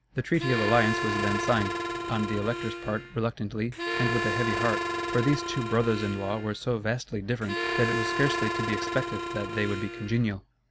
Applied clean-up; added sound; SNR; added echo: none; Harmonica; 3 dB; none.